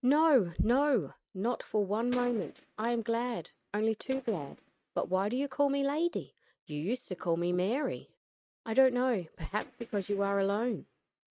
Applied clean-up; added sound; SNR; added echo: neural mask model RNNoise.